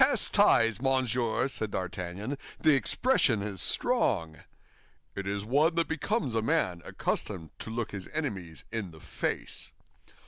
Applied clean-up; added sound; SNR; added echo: none; none; none; none.